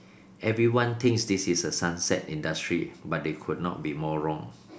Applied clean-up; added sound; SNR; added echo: none; none; none; none.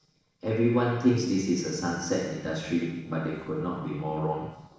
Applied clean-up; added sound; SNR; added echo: neural separator model SepFormer DNS4.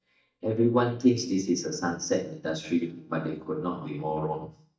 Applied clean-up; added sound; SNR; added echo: neural mask model DeepFilterNet 3.